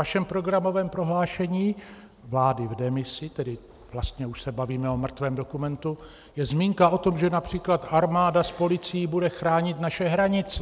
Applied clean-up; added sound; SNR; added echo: none; none; none; none.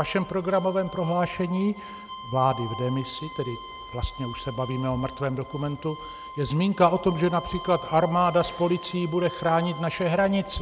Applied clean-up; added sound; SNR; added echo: none; Bowed string instrument; 14 dB; none.